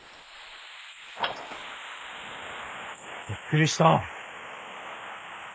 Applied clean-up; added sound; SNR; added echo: neural mask model Resemble Enhance denoiser.